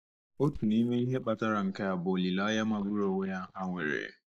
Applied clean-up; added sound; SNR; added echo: neural mask model DeepFilterNet 3.